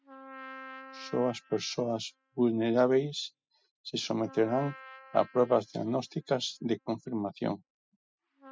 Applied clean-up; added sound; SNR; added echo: classical method spectral subtraction.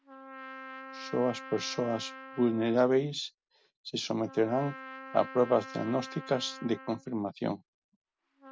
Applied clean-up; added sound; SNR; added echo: none; Trumpet; 15 dB; none.